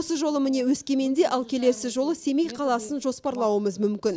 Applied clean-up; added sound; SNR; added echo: none; none; none; none.